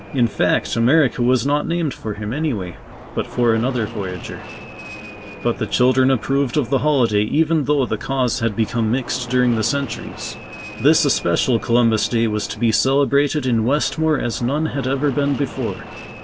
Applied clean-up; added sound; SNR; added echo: none; Fixed-wing aircraft, airplane; 16 dB; none.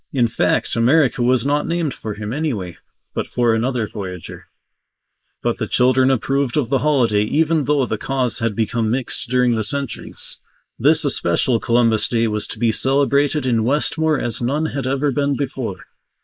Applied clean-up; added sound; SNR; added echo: neural mask model Resemble Enhance denoiser.